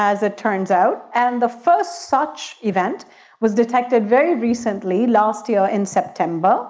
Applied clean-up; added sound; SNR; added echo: none; none; none; none.